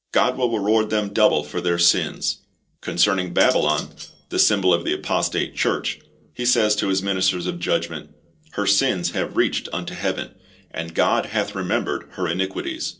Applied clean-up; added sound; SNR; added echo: neural separator model SepFormer DNS4.